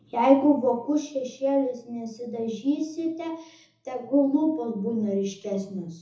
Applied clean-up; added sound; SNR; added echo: none; none; none; reverberation time 0.6 s.